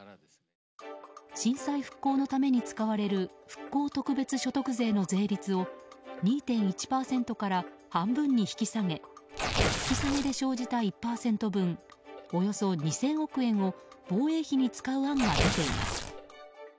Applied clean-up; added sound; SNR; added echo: none; Tearing; 2 dB; none.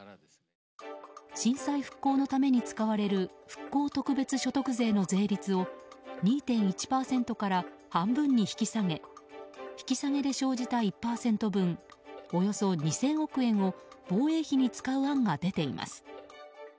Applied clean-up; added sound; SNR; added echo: none; none; none; none.